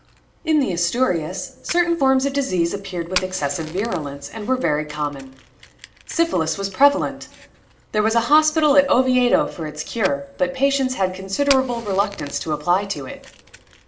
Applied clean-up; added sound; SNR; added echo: none; Fire; 17 dB; reverberation time 0.5 s.